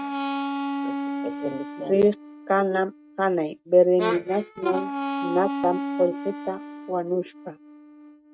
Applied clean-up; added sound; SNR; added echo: neural mask model RNNoise.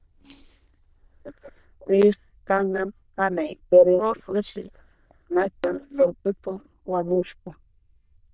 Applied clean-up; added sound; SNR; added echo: neural diffusion model UNIVERSE++.